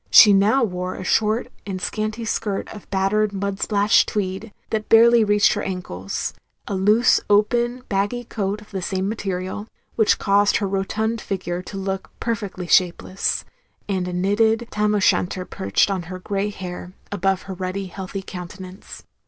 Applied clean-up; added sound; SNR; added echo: none; none; none; none.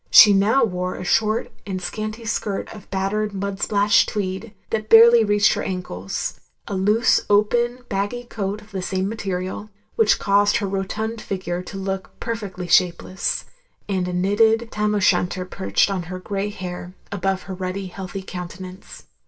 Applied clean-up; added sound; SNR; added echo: none; none; none; reverberation time 0.2 s.